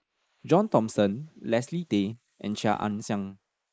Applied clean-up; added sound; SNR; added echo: neural mask model Resemble Enhance denoiser.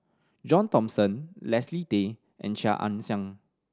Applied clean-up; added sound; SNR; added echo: none; none; none; none.